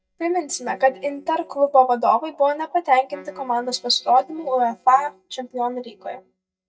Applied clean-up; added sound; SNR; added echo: neural mask model DeepFilterNet 3.